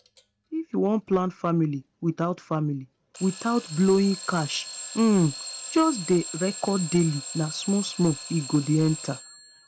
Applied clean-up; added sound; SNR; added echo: none; Alarm / Clock; 12 dB; none.